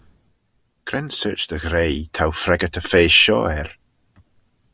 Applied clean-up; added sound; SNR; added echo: none; none; none; none.